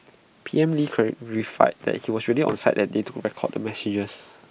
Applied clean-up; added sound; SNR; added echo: none; none; none; none.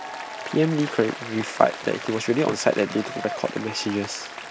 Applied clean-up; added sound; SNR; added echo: none; Applause; 10 dB; none.